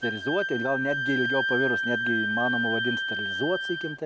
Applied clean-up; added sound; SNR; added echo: none; Wind instrument, woodwind instrument; 0 dB; none.